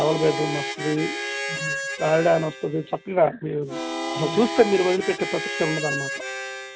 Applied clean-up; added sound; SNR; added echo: none; Harmonica; 6 dB; none.